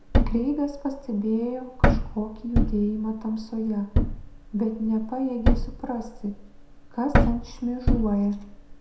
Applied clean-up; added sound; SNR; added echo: none; Thump, thud; -2 dB; reverberation time 0.5 s.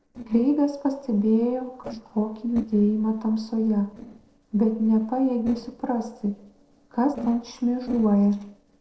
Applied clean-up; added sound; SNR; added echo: neural separator model SepFormer DNS4.